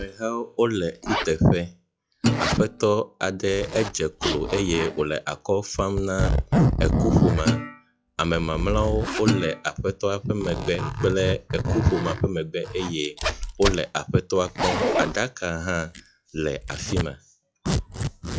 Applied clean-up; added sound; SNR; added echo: classical method log-MMSE.